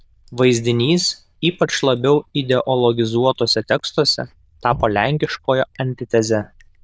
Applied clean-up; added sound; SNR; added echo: neural diffusion model UNIVERSE++.